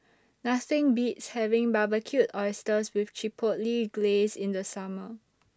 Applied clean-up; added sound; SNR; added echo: none; none; none; none.